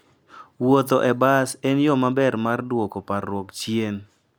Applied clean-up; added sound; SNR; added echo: none; none; none; none.